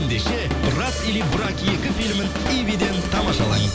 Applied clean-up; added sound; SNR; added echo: none; Drum kit; 4 dB; none.